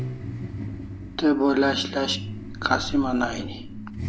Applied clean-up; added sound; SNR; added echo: none; Idling / Accelerating, revving, vroom / Car; 8 dB; none.